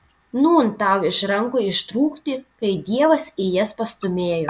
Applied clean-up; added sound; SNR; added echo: none; none; none; none.